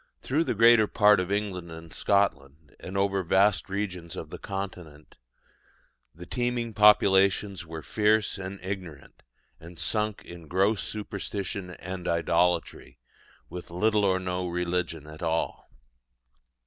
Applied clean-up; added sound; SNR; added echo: none; none; none; none.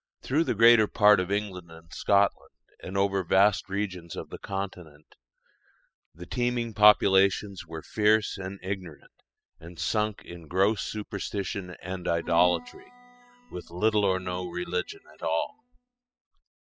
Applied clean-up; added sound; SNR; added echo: classical method spectral subtraction.